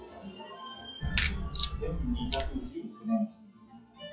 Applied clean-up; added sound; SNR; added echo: classical method WPE with log-MMSE.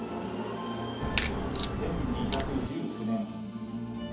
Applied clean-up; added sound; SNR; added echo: none; Crack; -4 dB; reverberation time 2.2 s.